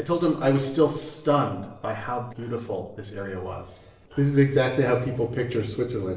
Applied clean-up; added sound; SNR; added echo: neural separator model SepFormer DNS4.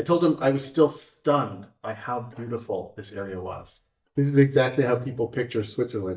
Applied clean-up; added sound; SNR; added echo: neural mask model DeepFilterNet 3.